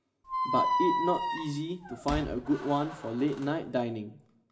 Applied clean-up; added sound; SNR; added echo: none; Squeak; 1 dB; reverberation time 0.6 s.